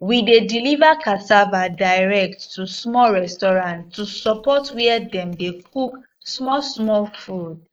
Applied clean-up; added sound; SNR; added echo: neural mask model Resemble Enhance denoiser.